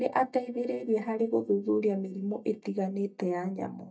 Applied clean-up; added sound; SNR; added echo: neural mask model DeepFilterNet 3.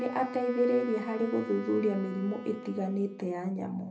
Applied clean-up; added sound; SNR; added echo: none; Wind instrument, woodwind instrument; 12 dB; reverberation time 0.3 s.